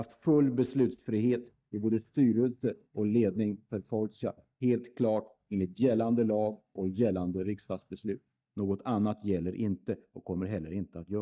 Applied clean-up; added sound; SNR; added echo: neural mask model DeepFilterNet 3.